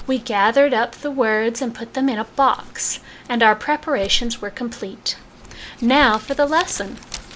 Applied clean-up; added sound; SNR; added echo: none; Crumpling, crinkling; 16 dB; none.